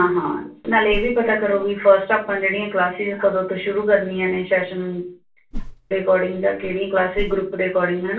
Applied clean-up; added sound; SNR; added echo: none; Whoosh, swoosh, swish; 8 dB; reverberation time 0.3 s.